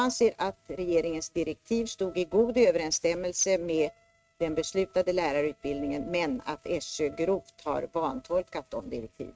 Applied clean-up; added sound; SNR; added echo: neural mask model RNNoise.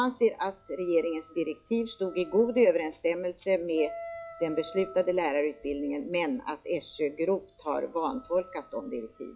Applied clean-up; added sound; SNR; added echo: classical method log-MMSE.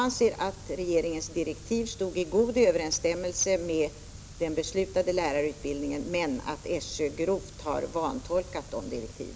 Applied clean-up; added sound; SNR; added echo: none; none; none; none.